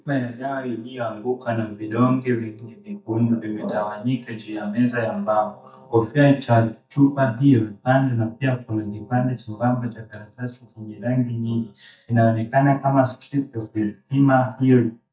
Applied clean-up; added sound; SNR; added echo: neural mask model DeepFilterNet 3.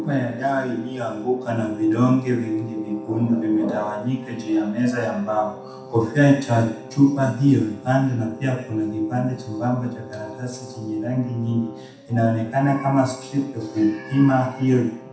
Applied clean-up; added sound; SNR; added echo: none; Brass instrument; 18 dB; reverberation time 0.7 s.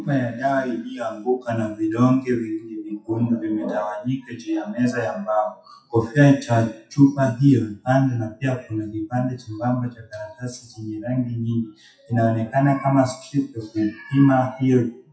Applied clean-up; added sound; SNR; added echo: classical method WPE with log-MMSE.